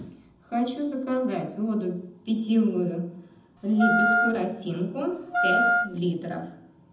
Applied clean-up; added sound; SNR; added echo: none; Wind instrument, woodwind instrument; -4 dB; reverberation time 0.8 s.